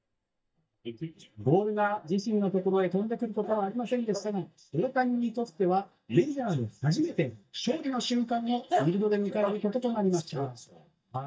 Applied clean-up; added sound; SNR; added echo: neural mask model DeepFilterNet 3.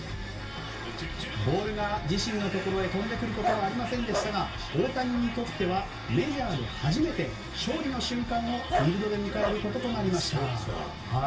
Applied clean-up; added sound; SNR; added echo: none; Dog; 10 dB; reverberation time 0.2 s.